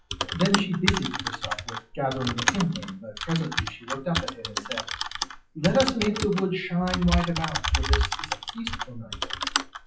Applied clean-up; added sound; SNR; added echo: classical method WPE with log-MMSE.